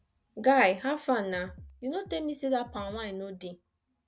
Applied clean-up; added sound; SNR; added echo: none; Drum kit; 20 dB; none.